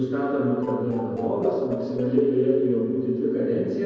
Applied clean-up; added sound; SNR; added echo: neural separator model SepFormer DNS4.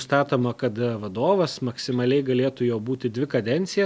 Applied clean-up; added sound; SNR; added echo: none; none; none; none.